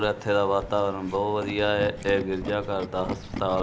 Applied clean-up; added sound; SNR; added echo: none; Tools; 13 dB; none.